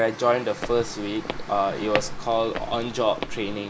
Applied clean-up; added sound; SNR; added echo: none; Walk, footsteps; 8 dB; none.